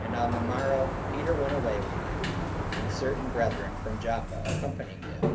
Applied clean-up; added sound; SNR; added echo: none; Sliding door; -1 dB; reverberation time 0.3 s.